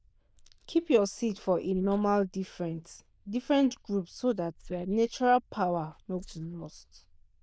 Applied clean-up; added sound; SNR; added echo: neural diffusion model UNIVERSE++.